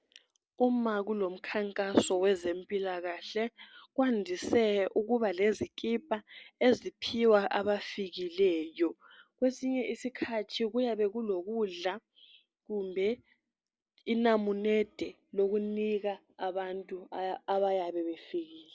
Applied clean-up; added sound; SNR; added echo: none; none; none; none.